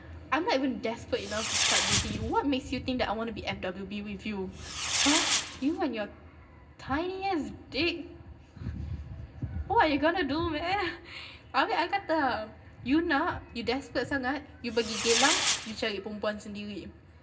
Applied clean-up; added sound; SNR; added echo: none; Fireworks; -1 dB; reverberation time 0.4 s.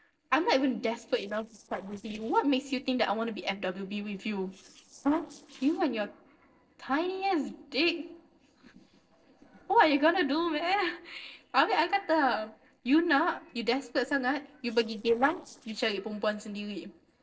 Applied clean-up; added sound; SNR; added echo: neural separator model SepFormer DNS4.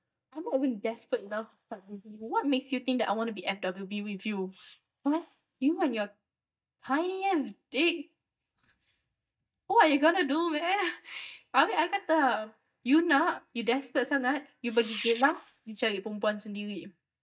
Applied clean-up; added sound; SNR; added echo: neural mask model DeepFilterNet 3.